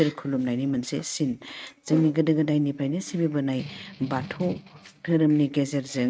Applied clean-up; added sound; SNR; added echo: neural mask model RNNoise.